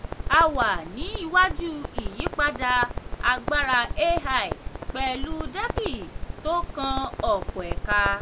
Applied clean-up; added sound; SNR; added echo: none; Crackle; 5 dB; none.